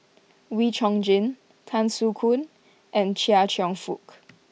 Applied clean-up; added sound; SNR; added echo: none; none; none; none.